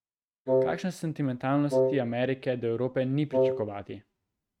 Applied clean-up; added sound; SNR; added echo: neural mask model RNNoise.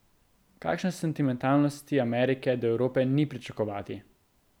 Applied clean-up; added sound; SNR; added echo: none; none; none; none.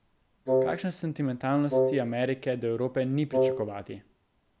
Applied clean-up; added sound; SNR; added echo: none; Wind instrument, woodwind instrument; -3 dB; none.